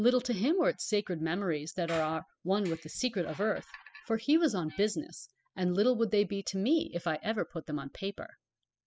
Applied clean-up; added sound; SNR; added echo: classical method spectral subtraction.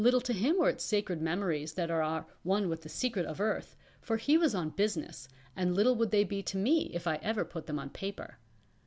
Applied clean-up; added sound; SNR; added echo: none; none; none; none.